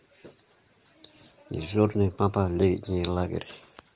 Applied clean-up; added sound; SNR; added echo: none; none; none; none.